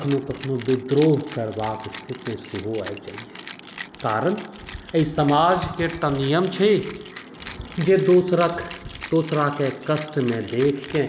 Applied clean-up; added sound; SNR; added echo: none; Rattle (instrument) + Rattle (instrument); 15 dB; none.